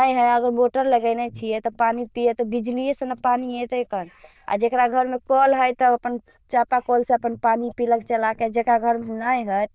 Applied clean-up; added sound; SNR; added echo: neural diffusion model UNIVERSE++.